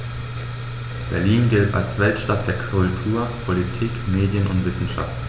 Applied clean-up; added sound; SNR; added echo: none; none; none; none.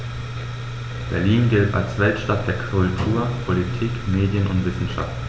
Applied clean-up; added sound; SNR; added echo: none; Drum; 13 dB; none.